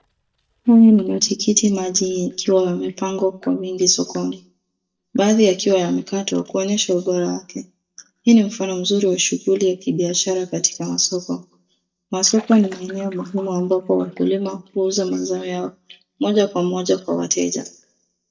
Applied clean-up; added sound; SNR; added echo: neural mask model DeepFilterNet 3.